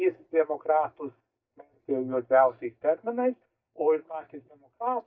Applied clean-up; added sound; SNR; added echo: neural mask model DeepFilterNet 3.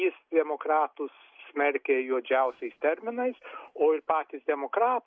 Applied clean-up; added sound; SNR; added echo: none; none; none; none.